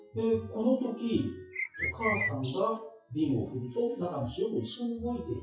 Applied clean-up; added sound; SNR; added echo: classical method WPE with log-MMSE.